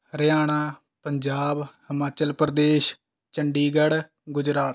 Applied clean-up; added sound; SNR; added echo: none; none; none; none.